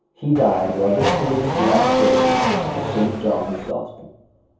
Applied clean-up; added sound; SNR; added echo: none; Race car, auto racing / Accelerating, revving, vroom; -1 dB; reverberation time 0.7 s.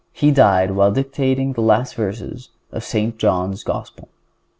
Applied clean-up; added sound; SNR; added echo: none; none; none; none.